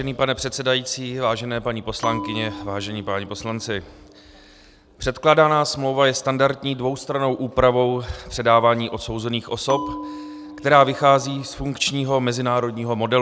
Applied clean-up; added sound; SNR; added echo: none; Bell; 14 dB; none.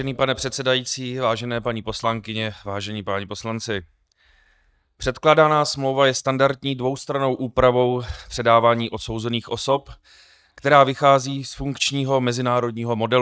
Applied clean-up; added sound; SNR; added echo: neural mask model DeepFilterNet 3.